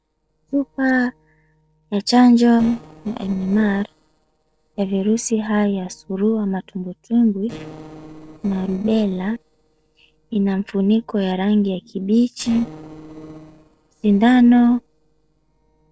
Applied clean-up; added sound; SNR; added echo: neural separator model SepFormer DNS4.